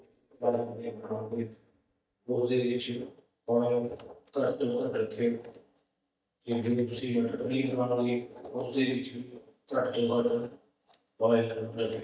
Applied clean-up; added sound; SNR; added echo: neural mask model DeepFilterNet 3.